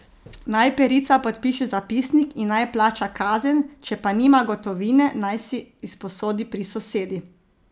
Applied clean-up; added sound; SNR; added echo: none; none; none; none.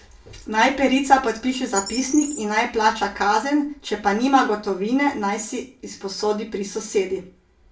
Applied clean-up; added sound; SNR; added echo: none; Bird; 13 dB; reverberation time 0.3 s.